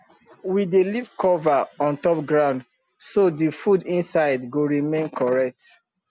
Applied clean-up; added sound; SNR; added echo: none; none; none; none.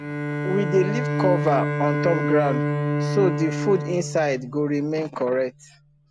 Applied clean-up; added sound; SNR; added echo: none; Bowed string instrument; 2 dB; none.